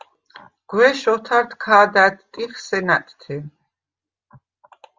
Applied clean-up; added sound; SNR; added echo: none; none; none; none.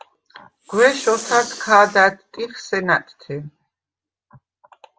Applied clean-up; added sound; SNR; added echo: none; Respiratory sounds; 15 dB; none.